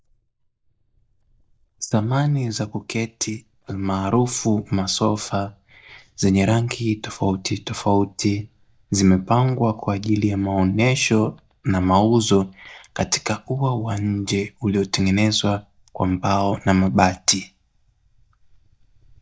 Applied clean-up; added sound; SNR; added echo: neural mask model DeepFilterNet 3.